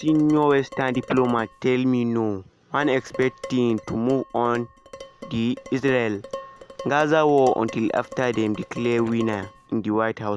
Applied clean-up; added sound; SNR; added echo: none; Dishes, pots, and pans; 18 dB; none.